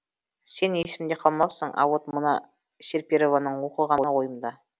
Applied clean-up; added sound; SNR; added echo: none; none; none; none.